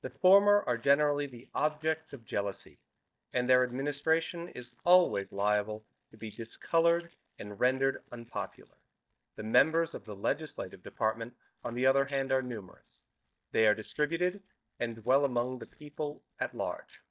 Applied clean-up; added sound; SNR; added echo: neural mask model DeepFilterNet 3.